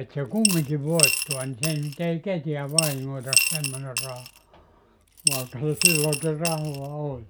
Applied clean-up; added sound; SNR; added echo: none; Coin (dropping) / Glass; 0 dB; none.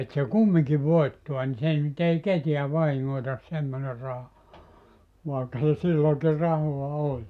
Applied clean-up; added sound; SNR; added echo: none; none; none; none.